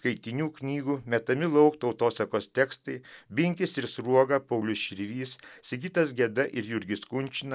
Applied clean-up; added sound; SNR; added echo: none; none; none; none.